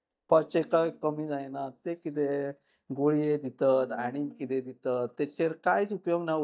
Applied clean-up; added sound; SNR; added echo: neural mask model DeepFilterNet 3.